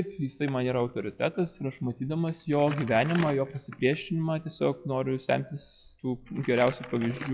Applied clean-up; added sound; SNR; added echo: classical method log-MMSE.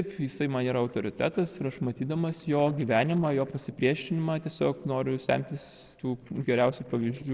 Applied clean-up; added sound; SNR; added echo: neural separator model SepFormer DNS4.